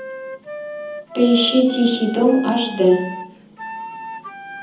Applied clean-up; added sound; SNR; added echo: none; Wind instrument, woodwind instrument; 13 dB; reverberation time 0.8 s.